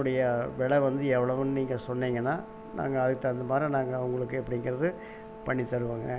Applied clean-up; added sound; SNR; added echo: none; Brass instrument; 16 dB; none.